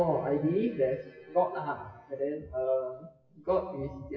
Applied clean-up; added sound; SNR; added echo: classical method WPE with log-MMSE.